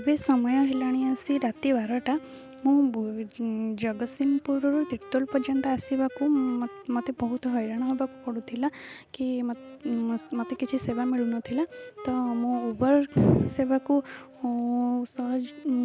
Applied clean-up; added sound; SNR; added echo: none; Wind instrument, woodwind instrument; 19 dB; none.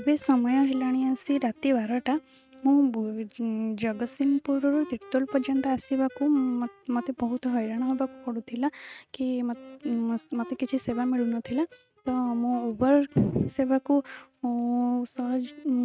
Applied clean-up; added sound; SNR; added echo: neural mask model RNNoise.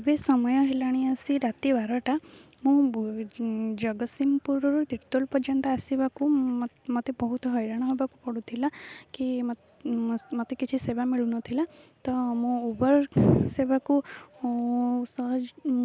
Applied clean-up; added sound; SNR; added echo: none; none; none; none.